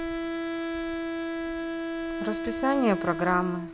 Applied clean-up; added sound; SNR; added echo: none; Wind instrument, woodwind instrument; 2 dB; none.